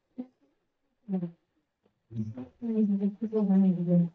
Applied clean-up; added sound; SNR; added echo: neural mask model DeepFilterNet 3.